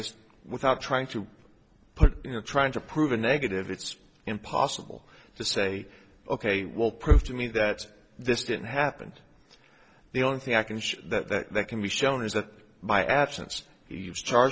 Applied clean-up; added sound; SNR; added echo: none; none; none; none.